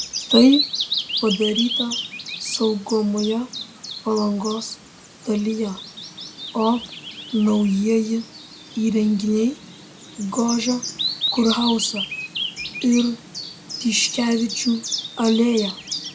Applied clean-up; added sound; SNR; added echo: none; Bird vocalization, bird call, bird song; 8 dB; none.